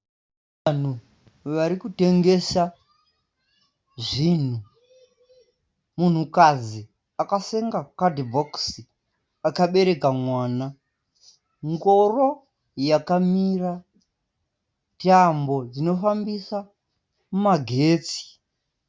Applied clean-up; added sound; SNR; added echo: none; none; none; none.